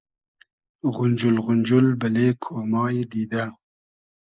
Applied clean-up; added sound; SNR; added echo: neural mask model Resemble Enhance denoiser.